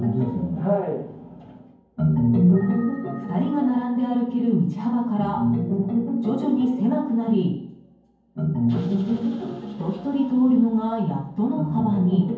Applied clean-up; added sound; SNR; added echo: none; none; none; reverberation time 0.9 s.